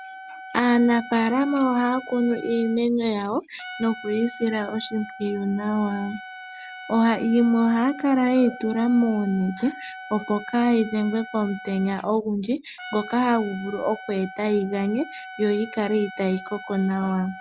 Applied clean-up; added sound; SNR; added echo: none; Trumpet; 16 dB; none.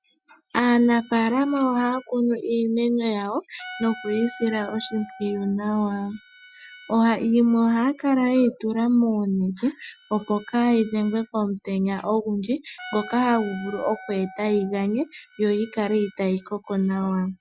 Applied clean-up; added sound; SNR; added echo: classical method Wiener filter.